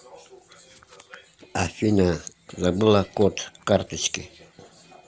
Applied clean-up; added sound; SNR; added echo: none; none; none; none.